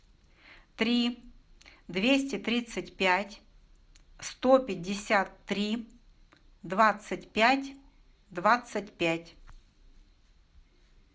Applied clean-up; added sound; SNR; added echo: none; none; none; none.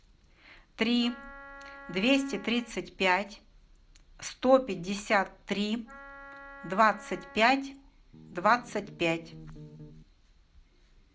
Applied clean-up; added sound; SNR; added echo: none; Bass guitar + Wind instrument, woodwind instrument; 18 dB; none.